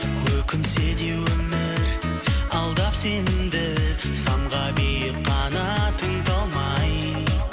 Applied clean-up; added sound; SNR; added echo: none; none; none; none.